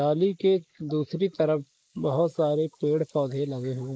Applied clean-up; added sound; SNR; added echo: neural mask model Resemble Enhance denoiser.